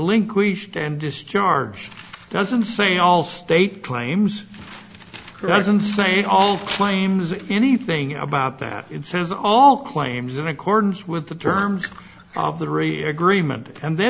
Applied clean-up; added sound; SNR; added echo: none; none; none; none.